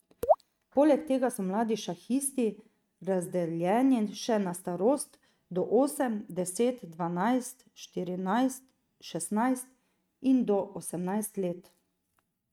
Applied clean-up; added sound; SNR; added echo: neural mask model RNNoise.